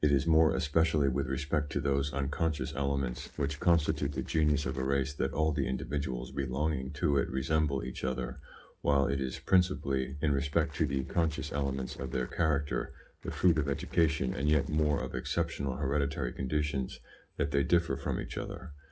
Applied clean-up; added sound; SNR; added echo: neural separator model SepFormer DNS4.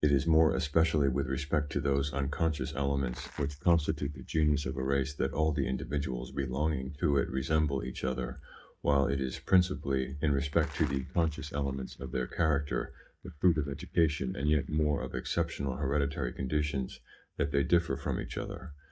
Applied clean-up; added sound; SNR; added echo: neural mask model DeepFilterNet 3.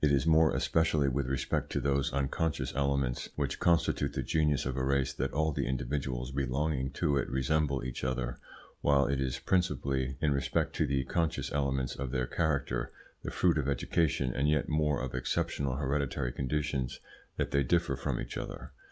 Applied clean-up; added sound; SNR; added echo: none; none; none; none.